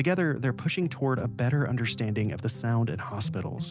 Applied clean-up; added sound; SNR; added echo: none; none; none; none.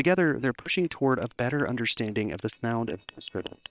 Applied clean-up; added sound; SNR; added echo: neural separator model SepFormer WHAM!.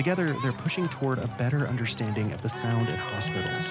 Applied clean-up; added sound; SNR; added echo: none; Crowd; 9 dB; none.